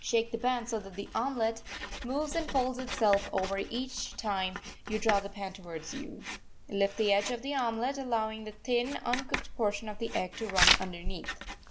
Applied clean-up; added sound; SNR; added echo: none; Writing; 5 dB; none.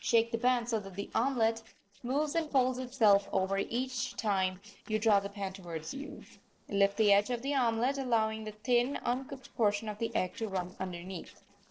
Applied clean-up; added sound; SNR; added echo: neural separator model SepFormer DNS4.